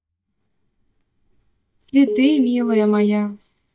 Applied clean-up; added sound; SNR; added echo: neural mask model DeepFilterNet 3.